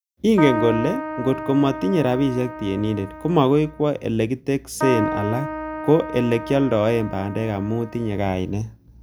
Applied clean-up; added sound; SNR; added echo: none; Keyboard (musical); 9 dB; none.